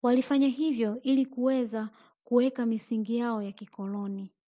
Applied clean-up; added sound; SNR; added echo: none; none; none; none.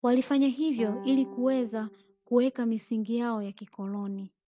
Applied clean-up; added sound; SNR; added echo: neural mask model RNNoise.